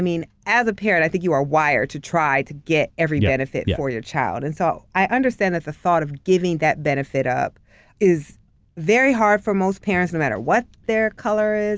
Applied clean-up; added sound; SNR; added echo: none; none; none; none.